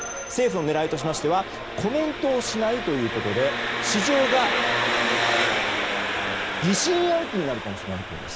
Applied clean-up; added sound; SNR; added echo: none; Engine; 1 dB; none.